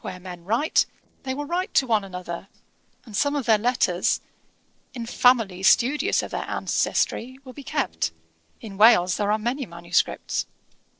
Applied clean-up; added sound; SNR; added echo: neural separator model SepFormer DNS4.